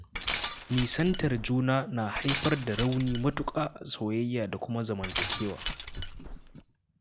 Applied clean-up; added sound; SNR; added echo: none; Glass; -3 dB; none.